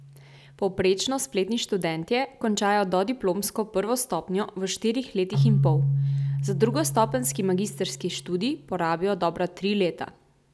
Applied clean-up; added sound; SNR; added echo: none; Keyboard (musical); 5 dB; none.